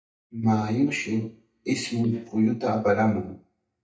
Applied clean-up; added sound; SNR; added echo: neural mask model DeepFilterNet 3.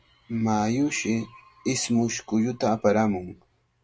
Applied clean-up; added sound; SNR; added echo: none; none; none; none.